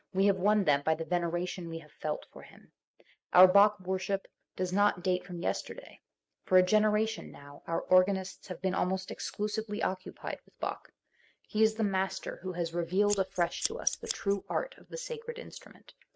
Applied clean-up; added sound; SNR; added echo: neural mask model RNNoise.